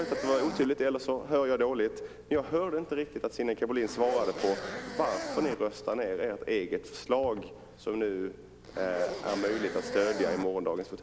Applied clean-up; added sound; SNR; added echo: none; Zipper (clothing); 10 dB; none.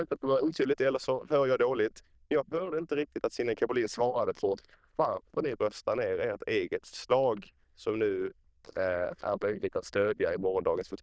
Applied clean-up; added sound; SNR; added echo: neural diffusion model UNIVERSE++.